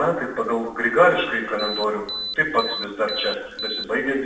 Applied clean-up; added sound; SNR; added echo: none; Alarm; 8 dB; reverberation time 0.9 s.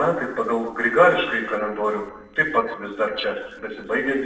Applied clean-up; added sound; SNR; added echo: neural separator model SepFormer DNS4.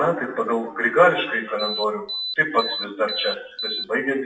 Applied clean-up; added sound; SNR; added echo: classical method WPE with log-MMSE.